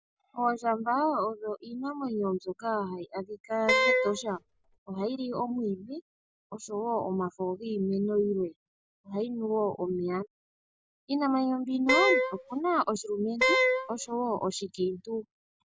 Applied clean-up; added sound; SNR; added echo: none; Wind instrument, woodwind instrument; -3 dB; none.